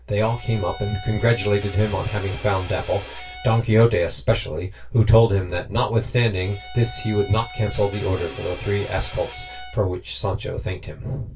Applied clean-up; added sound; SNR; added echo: none; Bowed string instrument; 16 dB; reverberation time 0.2 s.